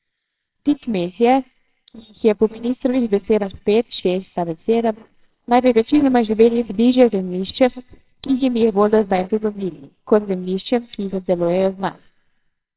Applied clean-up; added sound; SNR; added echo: neural separator model SepFormer WHAMR!.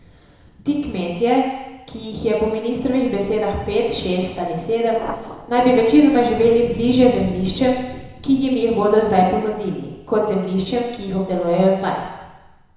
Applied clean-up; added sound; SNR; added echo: none; Thunder; 18 dB; reverberation time 1.0 s.